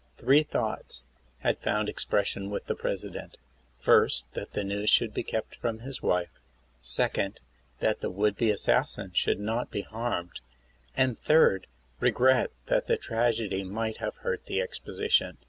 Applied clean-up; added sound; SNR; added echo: none; none; none; none.